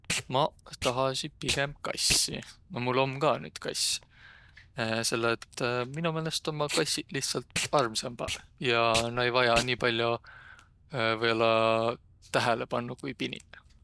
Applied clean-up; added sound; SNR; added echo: none; Packing tape, duct tape; 11 dB; none.